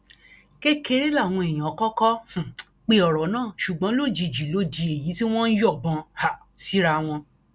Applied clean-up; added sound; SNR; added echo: none; none; none; none.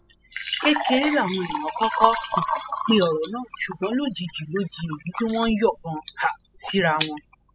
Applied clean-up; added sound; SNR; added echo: classical method spectral subtraction.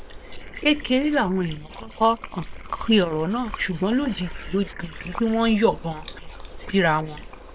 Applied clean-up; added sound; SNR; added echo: neural separator model SepFormer WHAM!.